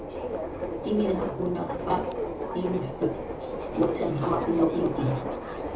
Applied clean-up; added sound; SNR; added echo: none; Subway, metro, underground; 3 dB; reverberation time 0.6 s.